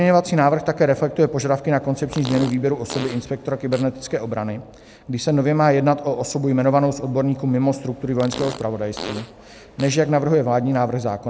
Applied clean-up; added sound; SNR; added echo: none; Fart; 15 dB; none.